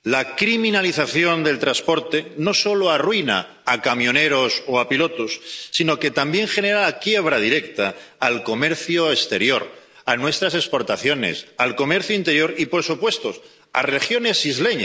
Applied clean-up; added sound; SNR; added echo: none; none; none; none.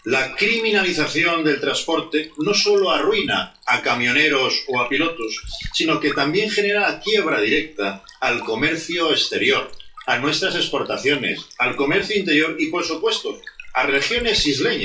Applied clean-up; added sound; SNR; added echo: classical method WPE with log-MMSE.